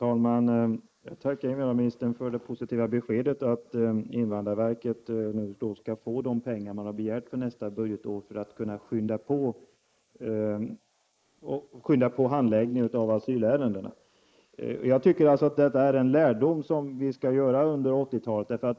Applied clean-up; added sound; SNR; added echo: neural mask model Resemble Enhance denoiser.